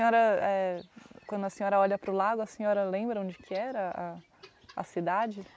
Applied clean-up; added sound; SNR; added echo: none; none; none; none.